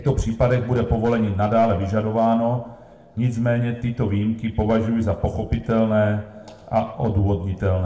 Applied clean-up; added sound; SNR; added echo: none; none; none; reverberation time 0.5 s.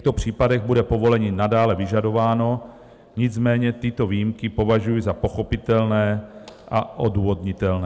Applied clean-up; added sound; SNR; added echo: none; none; none; none.